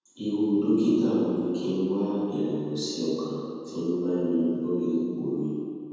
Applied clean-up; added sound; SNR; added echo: none; none; none; reverberation time 2.0 s.